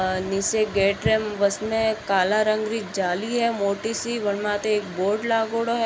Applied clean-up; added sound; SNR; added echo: none; none; none; none.